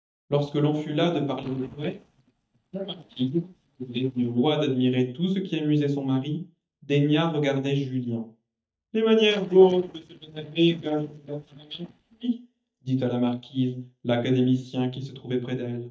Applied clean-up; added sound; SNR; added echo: neural mask model DeepFilterNet 3.